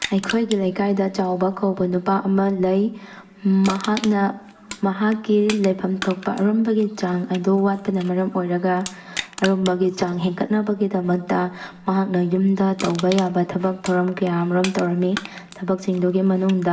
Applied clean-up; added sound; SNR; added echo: none; Crushing; 17 dB; reverberation time 1.0 s.